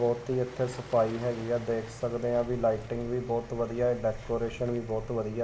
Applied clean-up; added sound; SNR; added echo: none; Waves, surf; 17 dB; reverberation time 2.1 s.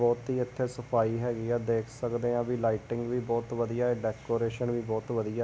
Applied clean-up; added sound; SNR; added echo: none; none; none; none.